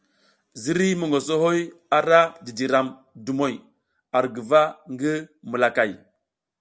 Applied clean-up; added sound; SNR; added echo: none; none; none; none.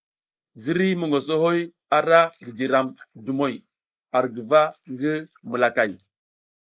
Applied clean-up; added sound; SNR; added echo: neural mask model Resemble Enhance denoiser.